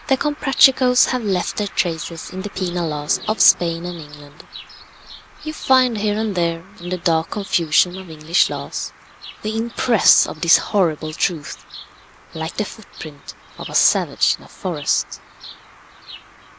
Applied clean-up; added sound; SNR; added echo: none; Engine / Mechanisms + Bird vocalization, bird call, bird song; 18 dB; none.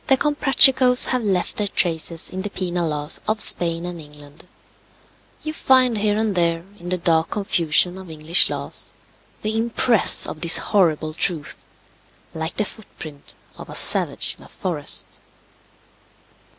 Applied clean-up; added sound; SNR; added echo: none; none; none; none.